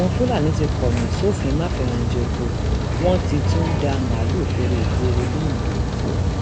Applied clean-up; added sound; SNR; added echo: none; Rain; -4 dB; none.